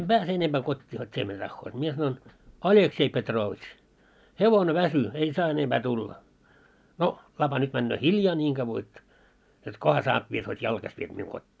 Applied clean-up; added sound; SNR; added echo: none; none; none; none.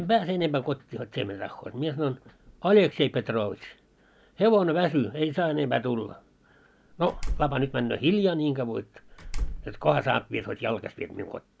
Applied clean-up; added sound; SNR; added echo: none; Slam; 6 dB; none.